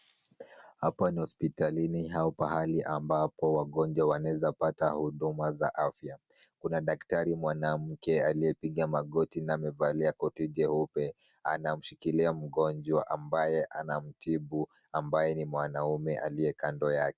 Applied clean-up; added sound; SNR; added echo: none; none; none; none.